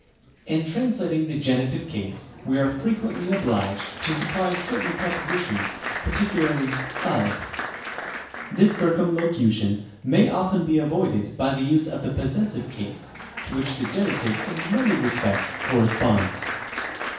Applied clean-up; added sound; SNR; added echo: none; Applause; 9 dB; reverberation time 0.7 s.